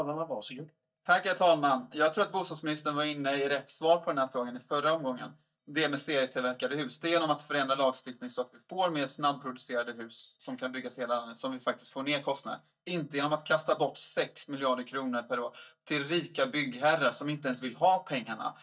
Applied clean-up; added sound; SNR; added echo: neural mask model DeepFilterNet 3.